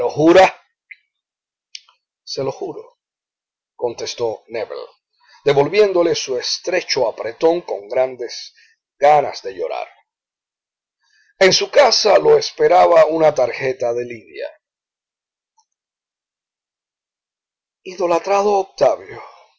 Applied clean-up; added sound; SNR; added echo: none; none; none; none.